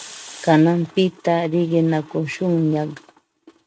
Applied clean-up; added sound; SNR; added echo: neural mask model RNNoise.